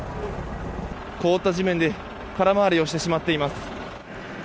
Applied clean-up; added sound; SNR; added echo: none; none; none; none.